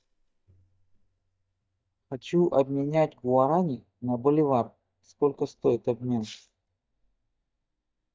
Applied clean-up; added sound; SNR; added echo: neural mask model DeepFilterNet 3.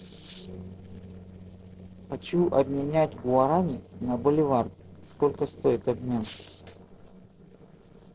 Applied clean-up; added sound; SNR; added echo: neural separator model SepFormer DNS4.